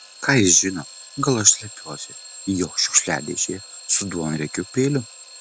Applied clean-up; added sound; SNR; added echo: none; Alarm / Clock; 16 dB; none.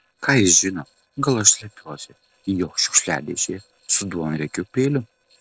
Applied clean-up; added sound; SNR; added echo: neural separator model SepFormer DNS4.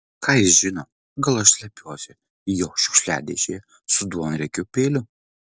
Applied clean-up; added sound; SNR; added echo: none; none; none; none.